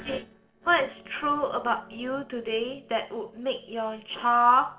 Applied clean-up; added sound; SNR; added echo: neural separator model SepFormer DNS4.